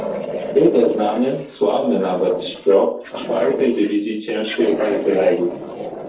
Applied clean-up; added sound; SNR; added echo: neural separator model SepFormer DNS4.